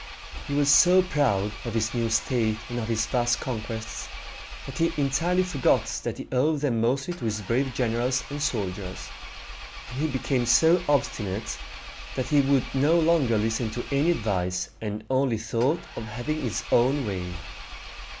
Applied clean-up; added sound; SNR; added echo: none; Engine; 12 dB; none.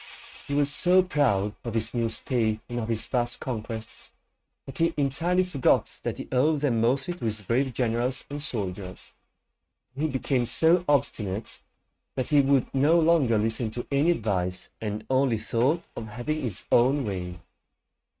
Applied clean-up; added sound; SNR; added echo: neural mask model RNNoise.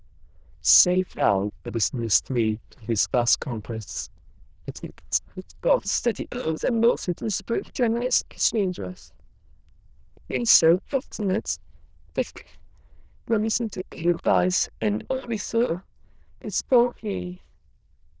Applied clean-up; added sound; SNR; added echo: neural diffusion model UNIVERSE++.